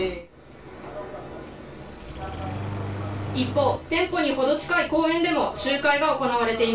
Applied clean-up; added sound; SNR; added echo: none; Engine starting; 8 dB; reverberation time 0.2 s.